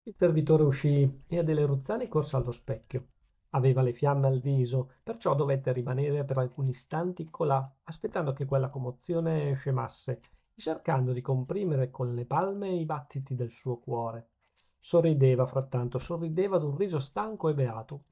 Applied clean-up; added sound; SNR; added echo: neural mask model DeepFilterNet 3.